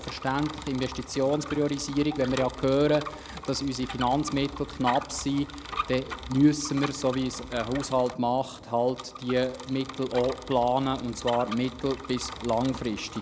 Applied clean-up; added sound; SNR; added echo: none; Bicycle; 12 dB; none.